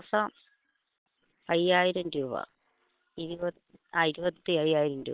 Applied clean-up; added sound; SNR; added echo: neural separator model SepFormer WHAM!.